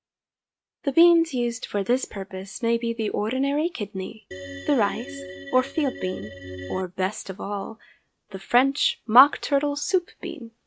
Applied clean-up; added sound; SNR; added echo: neural mask model RNNoise.